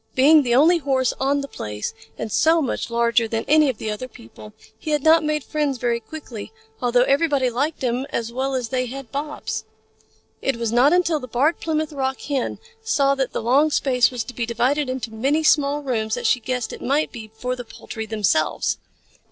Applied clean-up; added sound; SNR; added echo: neural separator model SepFormer DNS4.